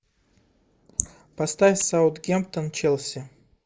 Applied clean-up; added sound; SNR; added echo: neural mask model Resemble Enhance denoiser.